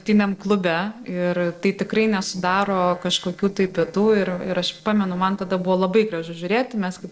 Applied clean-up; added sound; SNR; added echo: neural separator model SepFormer DNS4.